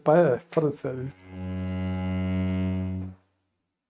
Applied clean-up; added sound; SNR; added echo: neural mask model RNNoise.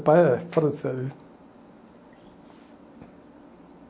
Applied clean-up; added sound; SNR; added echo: none; none; none; none.